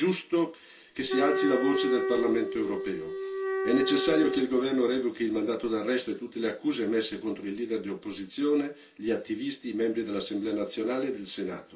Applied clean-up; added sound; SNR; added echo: none; Wind instrument, woodwind instrument; 1 dB; reverberation time 0.2 s.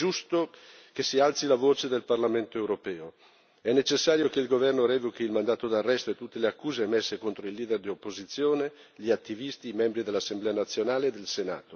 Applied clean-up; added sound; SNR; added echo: none; none; none; none.